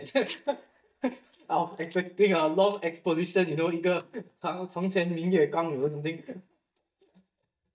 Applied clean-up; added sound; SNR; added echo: neural mask model DeepFilterNet 3.